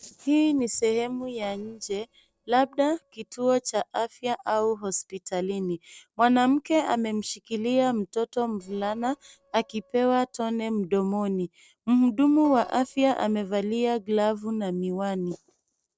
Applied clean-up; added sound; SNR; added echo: neural separator model SepFormer DNS4.